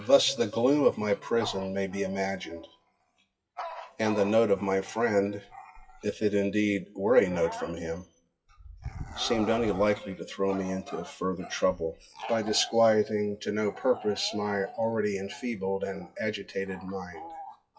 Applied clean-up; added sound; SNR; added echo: classical method WPE with log-MMSE.